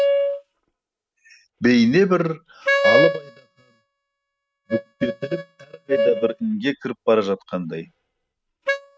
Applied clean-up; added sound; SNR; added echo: neural mask model RNNoise.